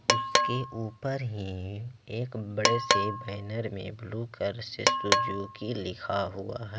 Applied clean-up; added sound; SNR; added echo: none; Percussion; -3 dB; none.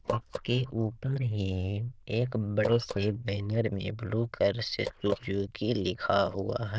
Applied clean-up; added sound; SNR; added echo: neural diffusion model UNIVERSE++.